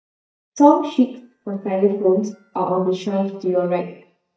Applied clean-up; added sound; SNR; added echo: neural mask model DeepFilterNet 3.